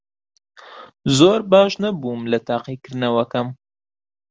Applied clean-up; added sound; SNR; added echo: none; none; none; none.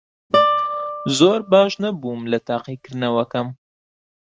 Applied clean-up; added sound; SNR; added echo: neural mask model RNNoise.